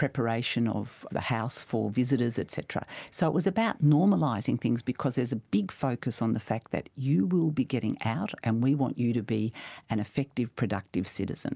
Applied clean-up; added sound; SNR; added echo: none; none; none; none.